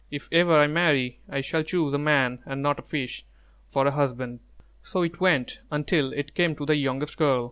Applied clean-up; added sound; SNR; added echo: none; none; none; none.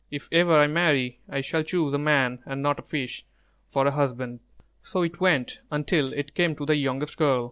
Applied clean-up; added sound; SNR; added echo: neural separator model SepFormer DNS4.